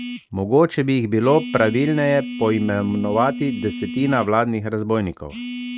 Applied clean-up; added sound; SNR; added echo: neural mask model RNNoise.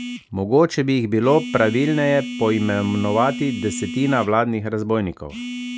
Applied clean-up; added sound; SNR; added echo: none; Telephone; 11 dB; none.